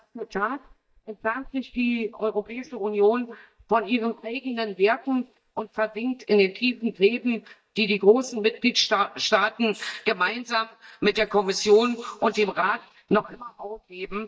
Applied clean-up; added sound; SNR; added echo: neural mask model DeepFilterNet 3.